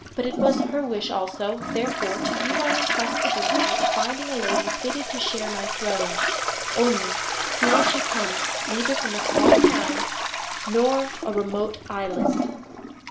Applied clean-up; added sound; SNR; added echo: none; Toilet flush; -3 dB; none.